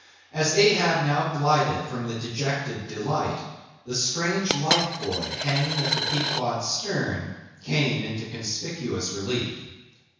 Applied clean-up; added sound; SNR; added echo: none; Coin (dropping); 1 dB; reverberation time 1.1 s.